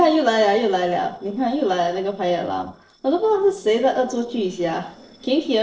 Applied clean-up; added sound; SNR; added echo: neural separator model SepFormer DNS4.